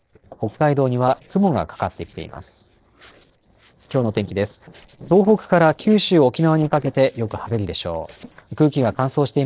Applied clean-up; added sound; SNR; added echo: neural separator model SepFormer DNS4.